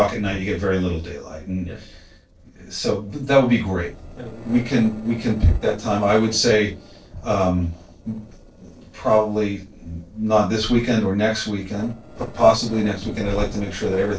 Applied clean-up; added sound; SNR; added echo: neural separator model SepFormer DNS4.